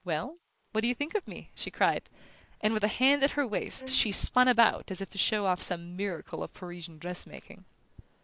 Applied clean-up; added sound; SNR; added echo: neural mask model Resemble Enhance denoiser.